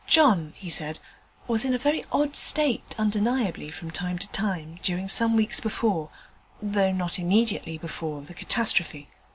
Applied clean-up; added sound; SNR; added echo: none; none; none; none.